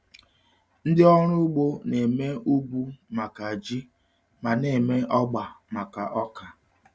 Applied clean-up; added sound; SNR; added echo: none; none; none; none.